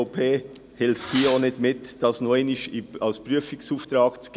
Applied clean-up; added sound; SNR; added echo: none; Fireworks; 10 dB; none.